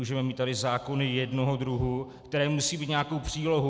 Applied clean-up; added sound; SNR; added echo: none; none; none; none.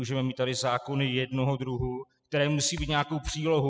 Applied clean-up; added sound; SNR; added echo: classical method spectral subtraction.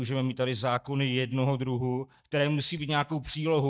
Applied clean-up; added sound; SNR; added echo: neural mask model DeepFilterNet 3.